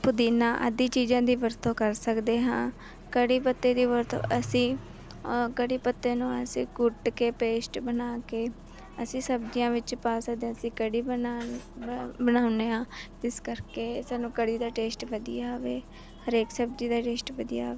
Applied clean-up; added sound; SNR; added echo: none; Engine starting; 19 dB; none.